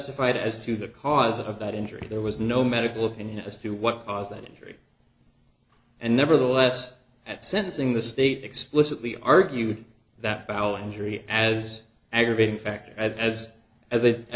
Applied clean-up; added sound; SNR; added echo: none; none; none; none.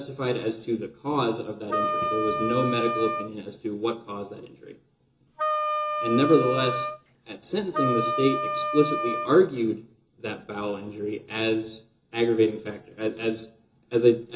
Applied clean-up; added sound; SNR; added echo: none; Wind instrument, woodwind instrument; 1 dB; reverberation time 0.2 s.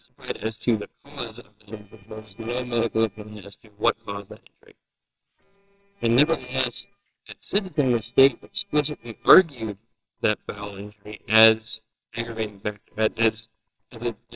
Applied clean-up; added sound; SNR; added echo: neural separator model SepFormer WHAMR!.